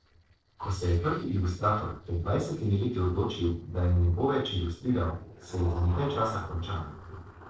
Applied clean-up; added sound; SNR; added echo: neural separator model SepFormer DNS4.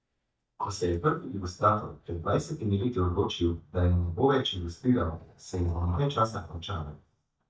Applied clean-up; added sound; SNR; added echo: neural mask model DeepFilterNet 3.